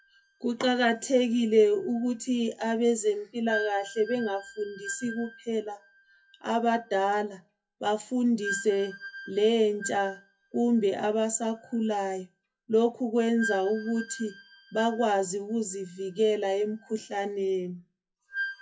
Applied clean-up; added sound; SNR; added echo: classical method WPE with log-MMSE.